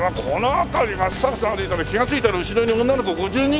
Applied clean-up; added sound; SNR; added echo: none; Bass drum / Snare drum / Drum kit; 16 dB; none.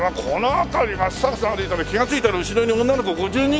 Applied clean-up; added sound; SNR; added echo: none; none; none; none.